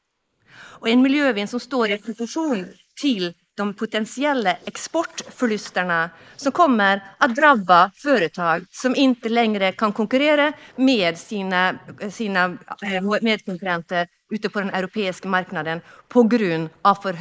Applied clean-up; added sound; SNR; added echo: neural mask model Resemble Enhance denoiser.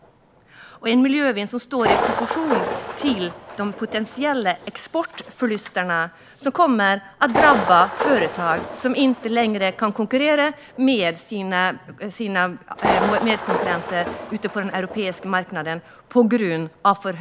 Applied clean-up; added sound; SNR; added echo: none; Thunder; 7 dB; none.